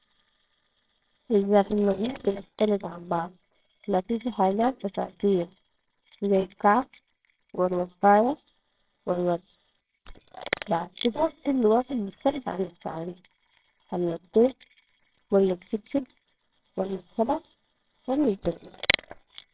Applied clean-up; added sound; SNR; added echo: neural separator model SepFormer WHAMR!.